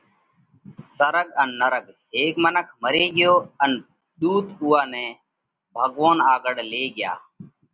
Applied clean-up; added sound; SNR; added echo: none; none; none; none.